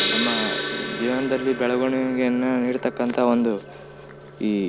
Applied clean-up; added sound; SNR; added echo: none; Gong; 5 dB; none.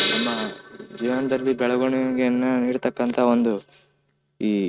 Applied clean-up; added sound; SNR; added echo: neural mask model RNNoise.